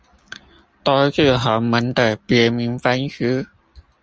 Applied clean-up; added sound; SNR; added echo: none; none; none; none.